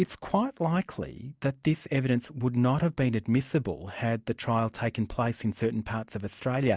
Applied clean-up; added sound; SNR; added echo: none; none; none; none.